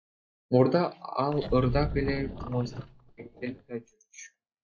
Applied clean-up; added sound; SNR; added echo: neural mask model DeepFilterNet 3.